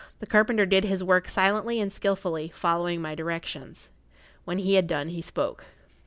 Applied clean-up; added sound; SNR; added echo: none; none; none; none.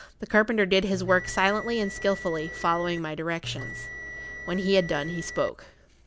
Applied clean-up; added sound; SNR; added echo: none; Bell; 11 dB; none.